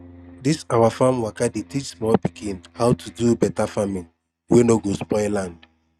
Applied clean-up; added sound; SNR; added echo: neural mask model RNNoise.